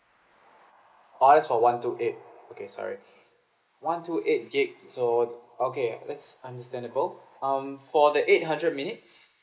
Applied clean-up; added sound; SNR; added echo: neural mask model Resemble Enhance denoiser.